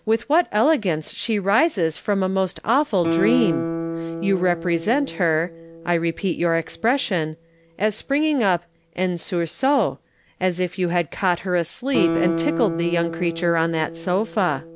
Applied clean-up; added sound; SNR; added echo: none; Guitar; 8 dB; none.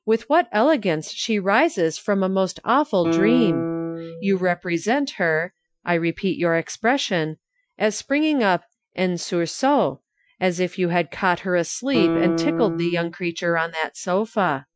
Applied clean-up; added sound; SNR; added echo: classical method Wiener filter.